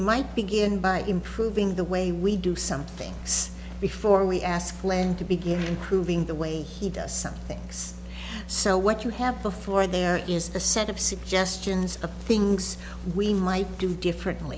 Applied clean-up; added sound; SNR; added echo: none; none; none; none.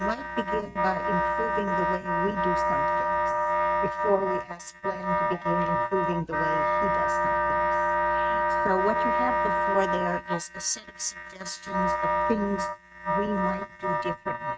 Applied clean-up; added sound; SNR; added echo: neural mask model RNNoise.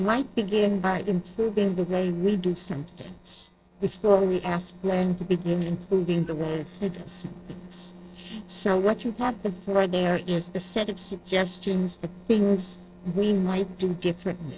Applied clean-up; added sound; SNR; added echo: neural separator model SepFormer DNS4.